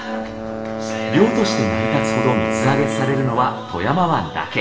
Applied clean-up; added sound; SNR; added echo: none; Wind instrument, woodwind instrument; 3 dB; reverberation time 0.8 s.